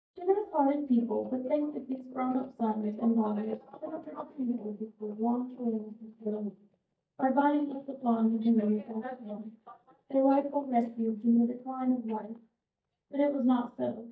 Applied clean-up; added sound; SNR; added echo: neural mask model DeepFilterNet 3.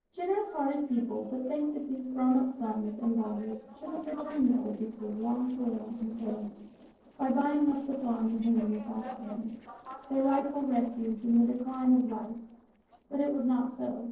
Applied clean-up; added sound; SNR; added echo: neural separator model SepFormer DNS4.